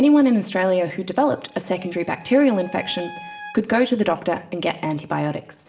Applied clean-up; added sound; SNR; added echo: none; Bowed string instrument; 19 dB; reverberation time 0.6 s.